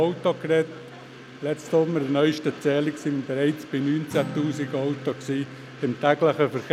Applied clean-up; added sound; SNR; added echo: none; Train + Acoustic guitar; 15 dB; none.